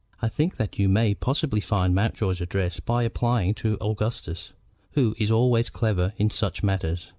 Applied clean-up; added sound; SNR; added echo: none; none; none; none.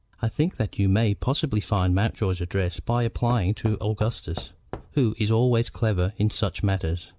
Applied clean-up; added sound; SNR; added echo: none; Knock / Wood; 16 dB; none.